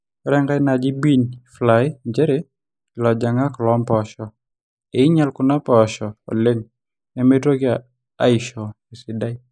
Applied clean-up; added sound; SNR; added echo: neural mask model Resemble Enhance denoiser.